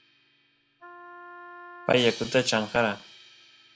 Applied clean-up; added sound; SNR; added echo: none; Wind instrument, woodwind instrument + Crash cymbal; 16 dB; none.